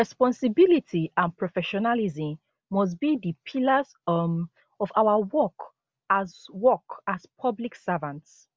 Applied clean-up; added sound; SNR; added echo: none; none; none; none.